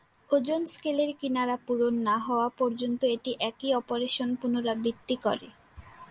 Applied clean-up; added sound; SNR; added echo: none; none; none; none.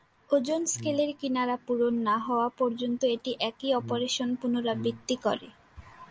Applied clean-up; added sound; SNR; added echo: none; Brass instrument; 14 dB; none.